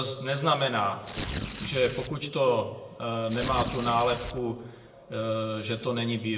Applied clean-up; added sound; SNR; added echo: none; Tearing; 7 dB; reverberation time 0.8 s.